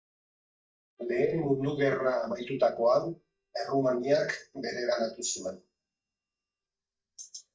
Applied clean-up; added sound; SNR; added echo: neural mask model DeepFilterNet 3.